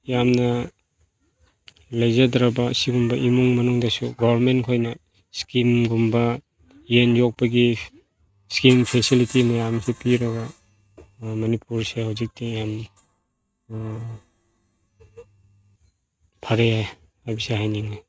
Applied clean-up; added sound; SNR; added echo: neural mask model RNNoise.